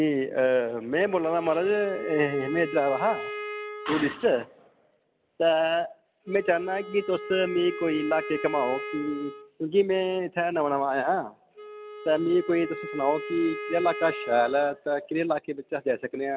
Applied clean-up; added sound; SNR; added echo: none; Wind instrument, woodwind instrument; 12 dB; none.